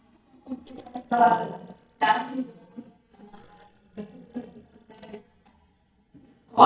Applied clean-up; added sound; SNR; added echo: neural mask model DeepFilterNet 3.